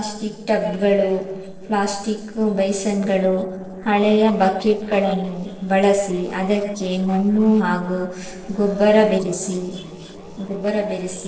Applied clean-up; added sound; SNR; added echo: neural separator model SepFormer DNS4.